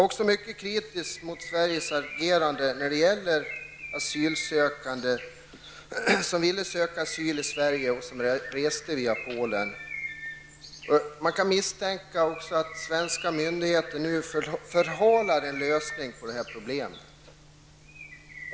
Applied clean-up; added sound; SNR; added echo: none; Bird; 14 dB; none.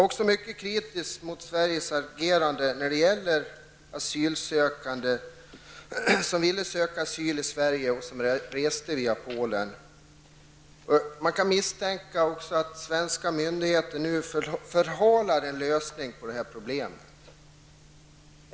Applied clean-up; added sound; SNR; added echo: none; none; none; none.